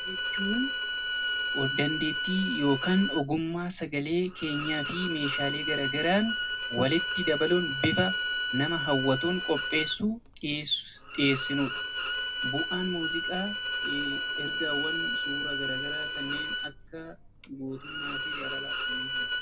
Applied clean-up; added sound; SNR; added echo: none; Bowed string instrument; 1 dB; reverberation time 0.2 s.